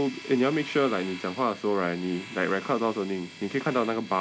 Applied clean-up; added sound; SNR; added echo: none; Domestic sounds, home sounds; 16 dB; none.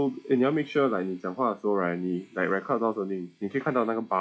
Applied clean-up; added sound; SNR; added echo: classical method log-MMSE.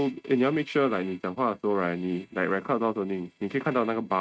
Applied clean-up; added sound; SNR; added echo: neural mask model RNNoise.